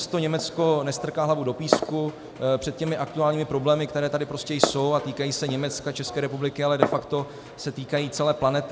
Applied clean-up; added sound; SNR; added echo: none; Glass; 7 dB; none.